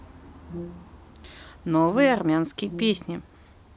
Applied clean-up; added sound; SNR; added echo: none; Brass instrument; 13 dB; none.